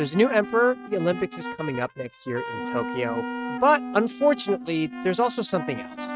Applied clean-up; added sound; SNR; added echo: neural mask model RNNoise.